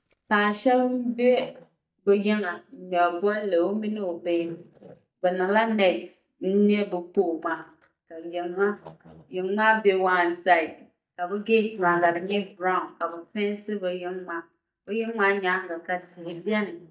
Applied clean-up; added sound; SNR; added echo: neural mask model DeepFilterNet 3.